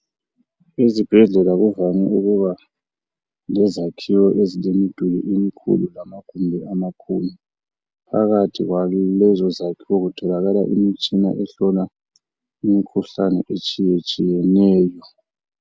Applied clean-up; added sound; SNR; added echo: none; none; none; none.